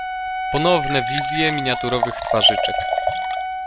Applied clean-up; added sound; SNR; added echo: none; Liquid + Wind instrument, woodwind instrument; 0 dB; none.